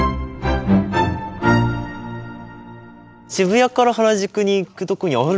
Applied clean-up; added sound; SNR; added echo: none; none; none; none.